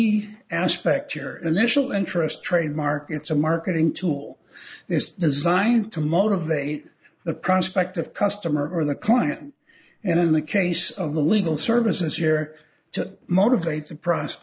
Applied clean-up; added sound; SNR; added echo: neural mask model Resemble Enhance denoiser.